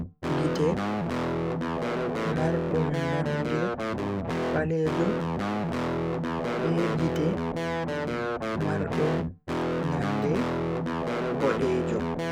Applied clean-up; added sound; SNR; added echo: none; Guitar; -3 dB; none.